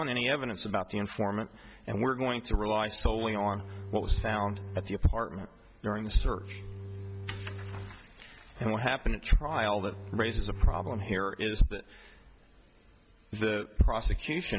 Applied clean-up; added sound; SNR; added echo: none; Bowed string instrument; 11 dB; none.